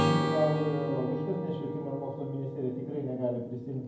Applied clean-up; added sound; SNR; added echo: none; Acoustic guitar / Strum; 0 dB; reverberation time 0.9 s.